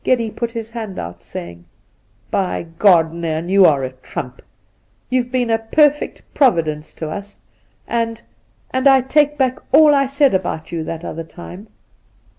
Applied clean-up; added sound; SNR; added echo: none; none; none; none.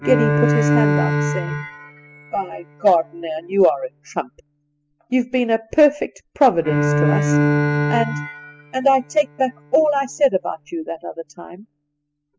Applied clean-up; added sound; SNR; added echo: classical method spectral subtraction.